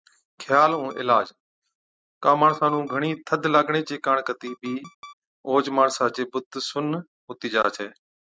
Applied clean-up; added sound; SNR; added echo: neural mask model RNNoise.